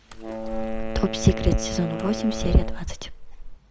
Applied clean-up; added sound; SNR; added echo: none; Wind instrument, woodwind instrument + Splash, splatter; 5 dB; none.